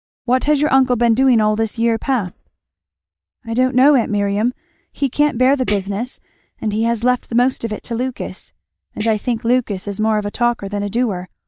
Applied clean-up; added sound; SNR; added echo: neural mask model DeepFilterNet 3.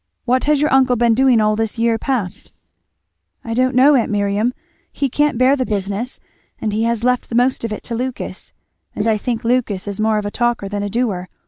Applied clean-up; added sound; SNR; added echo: neural mask model Resemble Enhance denoiser.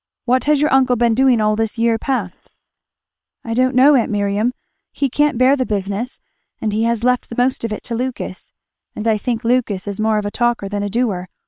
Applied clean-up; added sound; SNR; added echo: neural separator model SepFormer WHAM!.